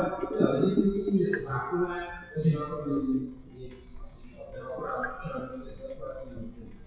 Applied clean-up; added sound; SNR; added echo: classical method WPE with log-MMSE.